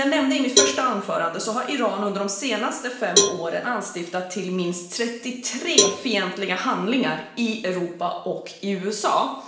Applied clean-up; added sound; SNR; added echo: none; Cowbell; 3 dB; reverberation time 0.7 s.